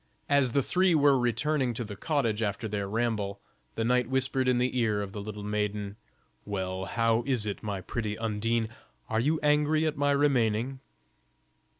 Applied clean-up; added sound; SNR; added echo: none; none; none; none.